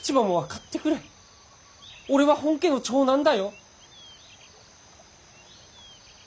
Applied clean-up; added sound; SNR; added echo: none; none; none; none.